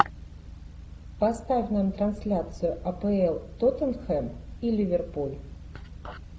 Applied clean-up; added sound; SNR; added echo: none; none; none; none.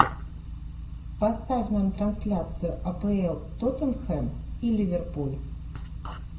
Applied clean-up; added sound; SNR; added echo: none; none; none; reverberation time 0.3 s.